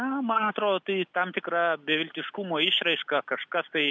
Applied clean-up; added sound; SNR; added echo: none; none; none; none.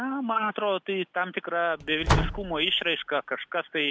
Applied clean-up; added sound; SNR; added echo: none; Slam; 2 dB; none.